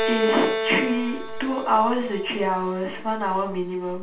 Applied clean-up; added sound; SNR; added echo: none; Bowed string instrument; 6 dB; reverberation time 0.3 s.